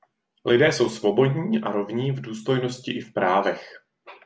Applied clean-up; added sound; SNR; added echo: none; none; none; none.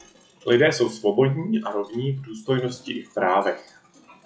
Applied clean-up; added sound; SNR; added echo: classical method log-MMSE.